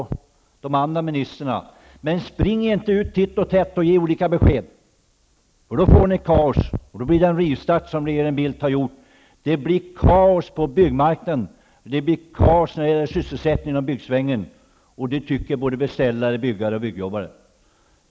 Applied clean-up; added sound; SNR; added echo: none; none; none; none.